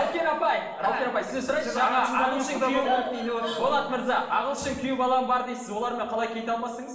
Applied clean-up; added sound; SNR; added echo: none; none; none; reverberation time 0.9 s.